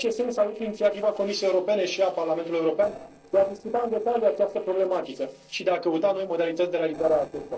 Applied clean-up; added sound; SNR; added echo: neural separator model SepFormer DNS4.